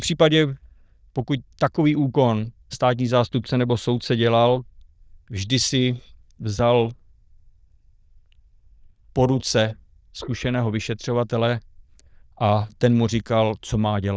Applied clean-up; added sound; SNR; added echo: neural diffusion model UNIVERSE++.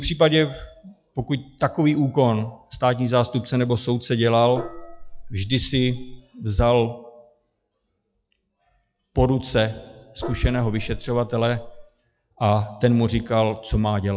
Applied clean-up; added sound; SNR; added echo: classical method log-MMSE.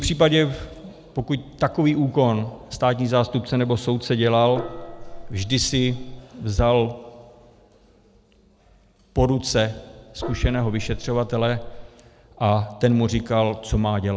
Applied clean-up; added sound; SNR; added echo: none; Gong; 11 dB; none.